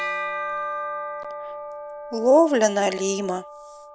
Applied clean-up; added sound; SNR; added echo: none; Bell; 8 dB; none.